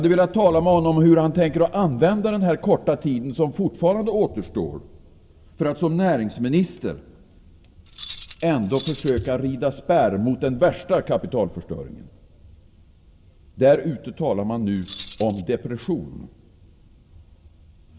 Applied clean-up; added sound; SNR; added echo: none; Keys jangling; 9 dB; reverberation time 0.4 s.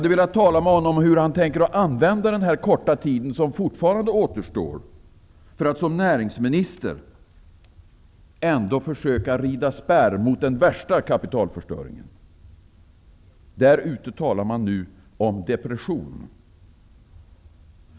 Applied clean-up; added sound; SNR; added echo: none; none; none; none.